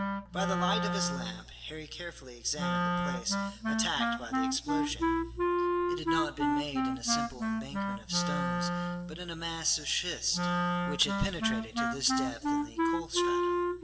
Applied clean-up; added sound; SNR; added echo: none; Wind instrument, woodwind instrument; -5 dB; reverberation time 1.5 s.